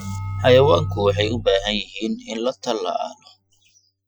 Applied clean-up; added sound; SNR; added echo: classical method Wiener filter.